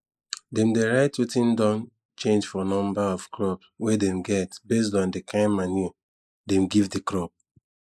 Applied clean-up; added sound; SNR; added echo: neural mask model Resemble Enhance denoiser.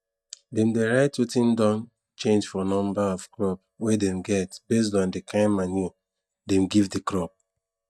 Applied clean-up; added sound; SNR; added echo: neural mask model DeepFilterNet 3.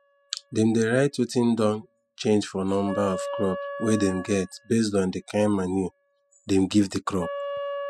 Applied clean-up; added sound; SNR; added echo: classical method spectral subtraction.